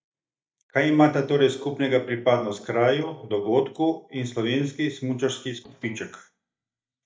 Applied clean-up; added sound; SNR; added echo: neural mask model DeepFilterNet 3.